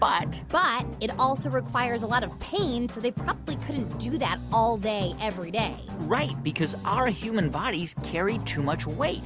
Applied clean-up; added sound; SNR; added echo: none; none; none; none.